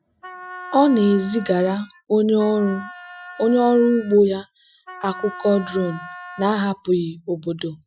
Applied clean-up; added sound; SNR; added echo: classical method Wiener filter.